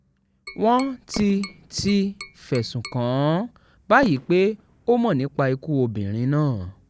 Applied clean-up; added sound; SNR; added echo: none; Tap + Fireworks; 18 dB; none.